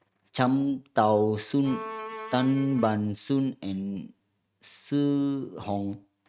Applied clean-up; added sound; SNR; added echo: neural mask model RNNoise.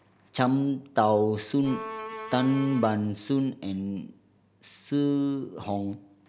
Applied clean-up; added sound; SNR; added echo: none; Bowed string instrument; 10 dB; none.